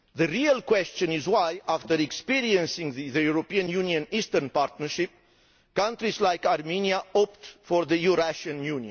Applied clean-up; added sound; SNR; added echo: none; none; none; none.